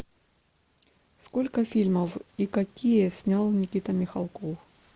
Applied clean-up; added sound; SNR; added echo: none; none; none; none.